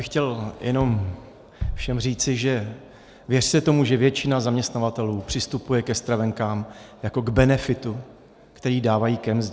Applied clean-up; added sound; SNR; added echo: none; Bass drum; 14 dB; none.